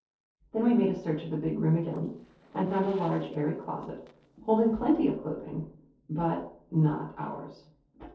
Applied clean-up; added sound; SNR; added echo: neural separator model SepFormer DNS4.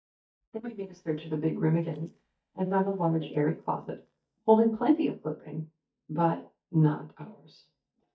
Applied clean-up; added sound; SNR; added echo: neural mask model DeepFilterNet 3.